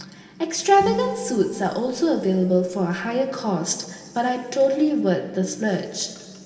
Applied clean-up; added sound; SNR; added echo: none; Bowed string instrument; 13 dB; reverberation time 2.8 s.